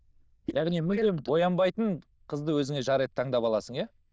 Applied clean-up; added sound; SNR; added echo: neural diffusion model UNIVERSE++.